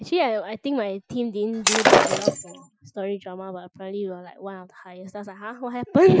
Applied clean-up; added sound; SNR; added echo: classical method Wiener filter.